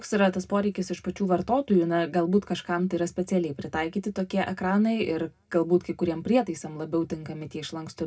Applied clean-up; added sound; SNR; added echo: none; none; none; reverberation time 0.2 s.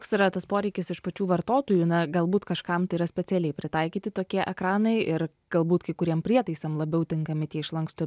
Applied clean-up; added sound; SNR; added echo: none; none; none; none.